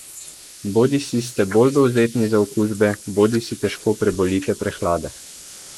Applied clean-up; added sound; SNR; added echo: neural mask model Resemble Enhance denoiser.